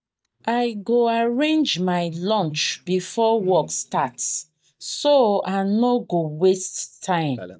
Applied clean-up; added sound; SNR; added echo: neural mask model DeepFilterNet 3.